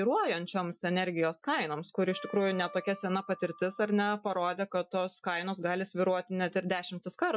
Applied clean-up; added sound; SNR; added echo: classical method Wiener filter.